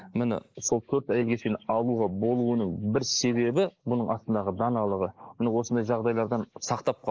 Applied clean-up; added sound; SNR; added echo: neural mask model Resemble Enhance denoiser.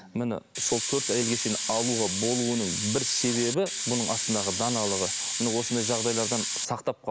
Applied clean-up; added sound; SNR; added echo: none; Hiss; 1 dB; none.